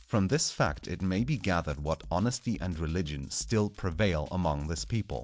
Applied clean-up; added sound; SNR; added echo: none; Drum kit; 19 dB; none.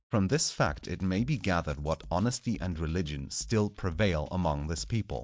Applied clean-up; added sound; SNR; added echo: neural mask model DeepFilterNet 3.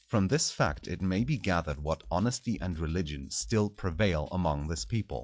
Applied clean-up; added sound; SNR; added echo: classical method log-MMSE.